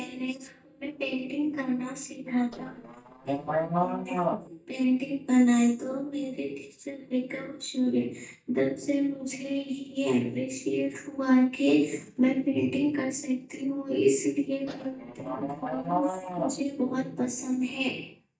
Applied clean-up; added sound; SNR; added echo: neural mask model DeepFilterNet 3.